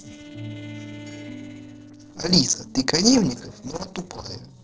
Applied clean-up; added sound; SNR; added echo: neural separator model SepFormer DNS4.